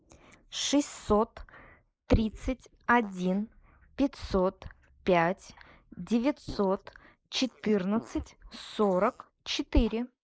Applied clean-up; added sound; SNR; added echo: neural mask model Resemble Enhance denoiser.